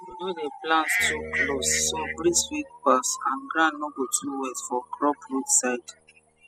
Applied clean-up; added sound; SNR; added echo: classical method spectral subtraction.